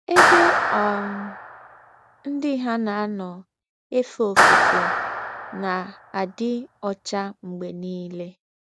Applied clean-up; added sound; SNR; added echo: none; Clapping; -4 dB; none.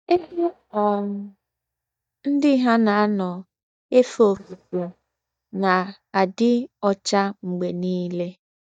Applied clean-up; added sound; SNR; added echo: neural mask model DeepFilterNet 3.